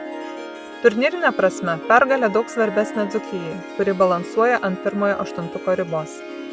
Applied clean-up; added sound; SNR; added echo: none; Harp; 11 dB; none.